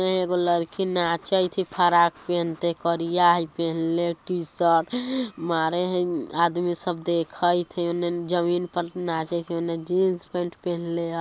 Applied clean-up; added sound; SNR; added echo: none; none; none; none.